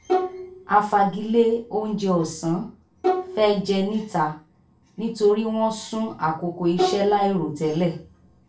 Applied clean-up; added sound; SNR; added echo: none; Bowed string instrument; 4 dB; reverberation time 0.3 s.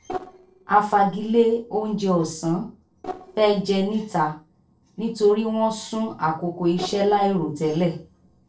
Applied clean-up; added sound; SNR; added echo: neural separator model SepFormer DNS4.